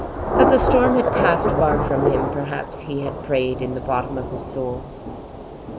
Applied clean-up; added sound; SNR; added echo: none; Thunder / Rain; 0 dB; none.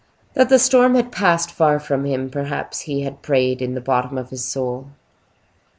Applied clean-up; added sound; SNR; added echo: none; none; none; none.